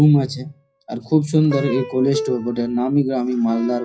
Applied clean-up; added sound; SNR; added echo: classical method WPE with log-MMSE.